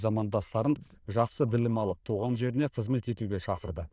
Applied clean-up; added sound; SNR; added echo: neural diffusion model UNIVERSE++.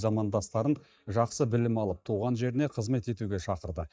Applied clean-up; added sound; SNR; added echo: neural mask model DeepFilterNet 3.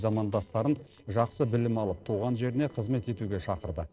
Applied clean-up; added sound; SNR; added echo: neural separator model SepFormer DNS4.